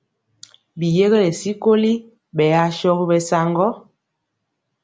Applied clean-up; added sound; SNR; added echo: none; none; none; none.